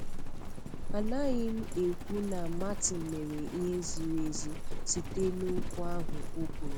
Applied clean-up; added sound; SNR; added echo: none; Livestock, farm animals, working animals; -3 dB; none.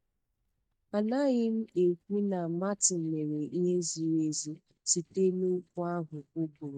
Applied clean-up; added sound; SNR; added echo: neural mask model DeepFilterNet 3.